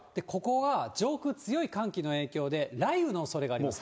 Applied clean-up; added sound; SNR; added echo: none; none; none; none.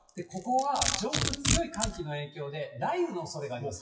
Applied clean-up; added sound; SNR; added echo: classical method WPE with log-MMSE.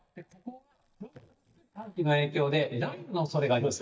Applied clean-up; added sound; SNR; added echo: neural mask model DeepFilterNet 3.